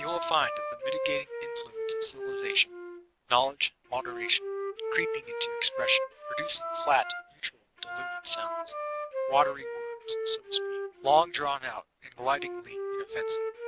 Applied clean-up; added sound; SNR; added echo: none; Wind instrument, woodwind instrument; 5 dB; none.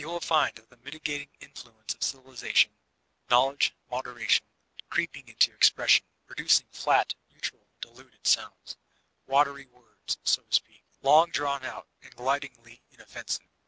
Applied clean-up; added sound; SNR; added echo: none; none; none; none.